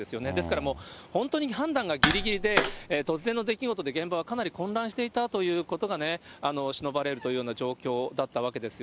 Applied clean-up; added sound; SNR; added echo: none; Tap; 1 dB; none.